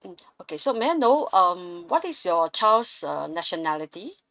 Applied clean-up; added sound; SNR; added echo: neural mask model RNNoise.